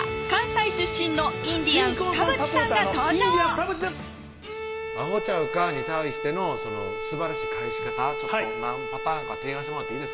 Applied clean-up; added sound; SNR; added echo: none; Bowed string instrument; 6 dB; none.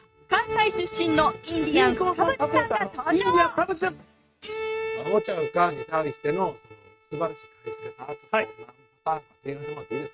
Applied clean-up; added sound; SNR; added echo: neural mask model RNNoise.